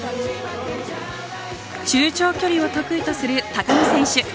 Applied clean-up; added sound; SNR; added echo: none; none; none; none.